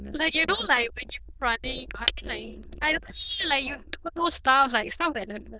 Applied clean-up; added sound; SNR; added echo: neural diffusion model UNIVERSE++.